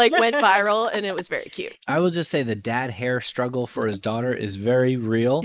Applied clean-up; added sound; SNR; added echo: neural mask model Resemble Enhance denoiser.